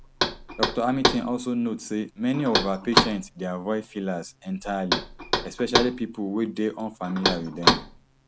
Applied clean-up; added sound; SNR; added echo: none; Knock; 0 dB; none.